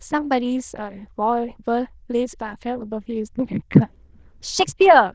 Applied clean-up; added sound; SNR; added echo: neural diffusion model UNIVERSE++.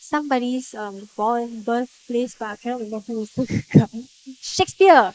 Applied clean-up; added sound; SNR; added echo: neural mask model Resemble Enhance denoiser.